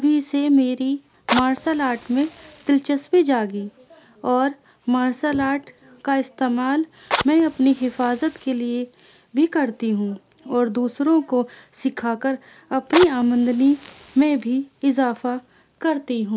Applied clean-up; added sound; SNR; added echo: none; Fire; 15 dB; none.